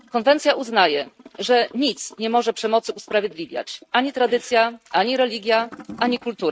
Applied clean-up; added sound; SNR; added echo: neural mask model RNNoise.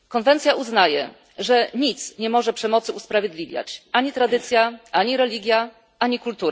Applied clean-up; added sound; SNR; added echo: none; none; none; none.